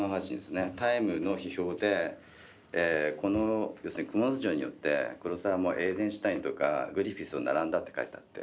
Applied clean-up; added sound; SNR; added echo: none; none; none; none.